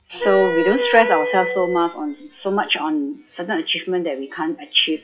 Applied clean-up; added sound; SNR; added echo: classical method WPE with log-MMSE.